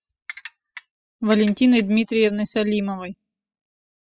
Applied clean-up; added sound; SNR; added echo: classical method spectral subtraction.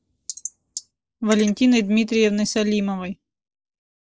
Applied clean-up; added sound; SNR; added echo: neural mask model Resemble Enhance denoiser.